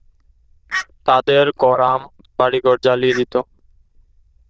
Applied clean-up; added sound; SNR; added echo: neural diffusion model UNIVERSE++.